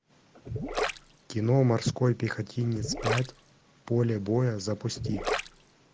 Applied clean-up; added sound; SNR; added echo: none; Gurgling; 5 dB; none.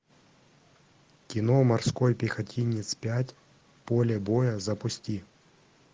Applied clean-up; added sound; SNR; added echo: none; none; none; none.